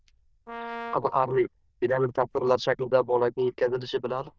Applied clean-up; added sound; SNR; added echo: neural diffusion model UNIVERSE++.